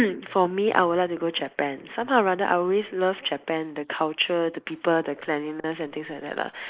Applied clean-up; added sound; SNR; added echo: neural mask model Resemble Enhance denoiser.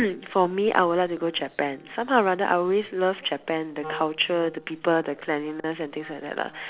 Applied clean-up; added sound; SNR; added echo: neural separator model SepFormer DNS4.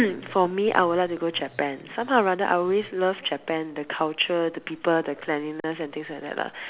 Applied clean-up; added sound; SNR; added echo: none; none; none; none.